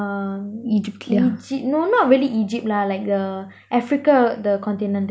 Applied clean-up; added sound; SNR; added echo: none; none; none; none.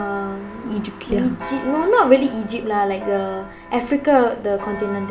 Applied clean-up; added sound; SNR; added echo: none; Church bell; 15 dB; reverberation time 2.2 s.